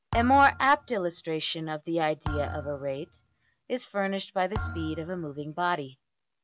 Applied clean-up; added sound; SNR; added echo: none; Thump, thud; 11 dB; none.